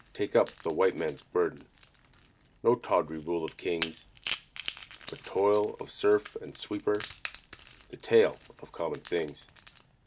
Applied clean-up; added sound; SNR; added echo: none; Crack / Crackle; 16 dB; none.